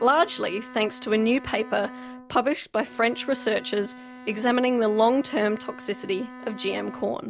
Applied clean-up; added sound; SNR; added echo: none; Bowed string instrument; 17 dB; none.